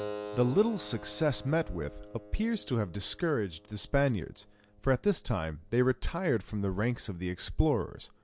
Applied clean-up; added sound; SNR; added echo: none; Keyboard (musical); 17 dB; none.